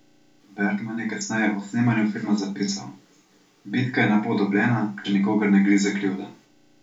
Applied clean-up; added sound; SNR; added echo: none; none; none; reverberation time 0.2 s.